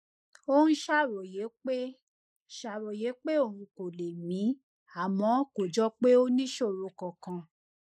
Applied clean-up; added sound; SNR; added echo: neural mask model Resemble Enhance denoiser.